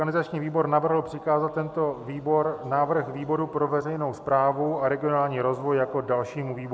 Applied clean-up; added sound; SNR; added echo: none; none; none; none.